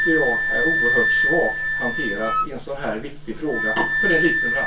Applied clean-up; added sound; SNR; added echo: none; Wind instrument, woodwind instrument; -3 dB; reverberation time 0.2 s.